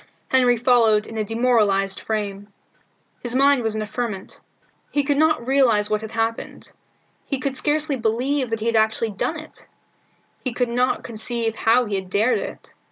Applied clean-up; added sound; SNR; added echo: none; none; none; none.